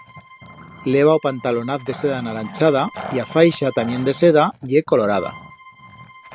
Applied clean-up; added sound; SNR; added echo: none; Growling + Bowed string instrument; 17 dB; none.